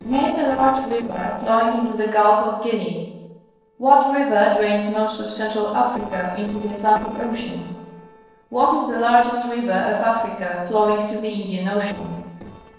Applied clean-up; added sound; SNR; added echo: neural separator model SepFormer DNS4.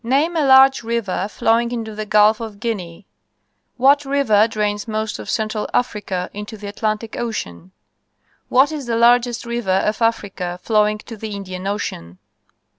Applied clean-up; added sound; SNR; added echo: none; none; none; none.